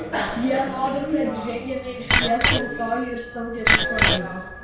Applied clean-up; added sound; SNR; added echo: none; Bicycle bell; -3 dB; reverberation time 0.6 s.